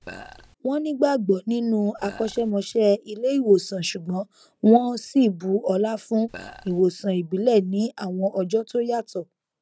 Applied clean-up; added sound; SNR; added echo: none; Burping, eructation; 18 dB; none.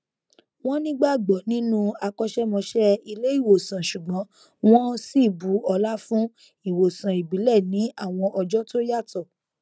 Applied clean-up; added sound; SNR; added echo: none; none; none; none.